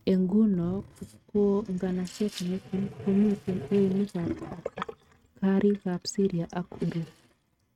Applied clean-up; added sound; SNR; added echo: neural mask model RNNoise.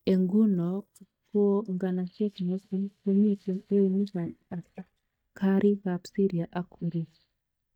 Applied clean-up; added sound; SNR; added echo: neural mask model DeepFilterNet 3.